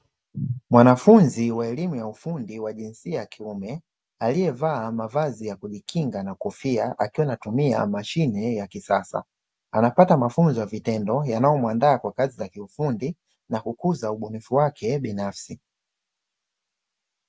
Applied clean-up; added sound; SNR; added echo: none; none; none; none.